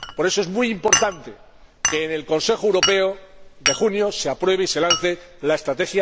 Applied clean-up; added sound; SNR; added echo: none; Glass; 6 dB; none.